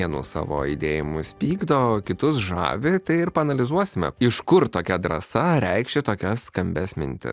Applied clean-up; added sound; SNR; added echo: none; none; none; none.